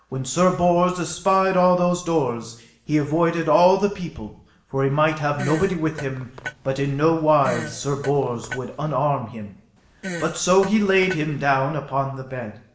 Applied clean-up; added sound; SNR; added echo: none; Fart; 13 dB; reverberation time 0.7 s.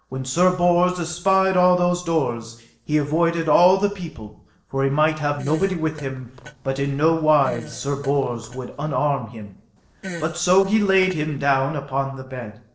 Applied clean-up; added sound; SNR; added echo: neural separator model SepFormer DNS4.